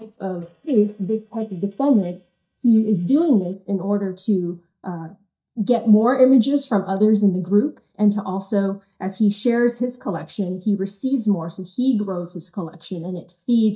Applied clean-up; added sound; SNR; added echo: neural mask model DeepFilterNet 3.